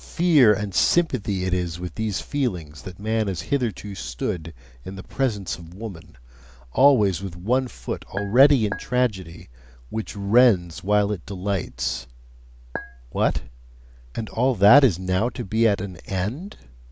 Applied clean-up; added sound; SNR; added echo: none; Chink, clink; 12 dB; none.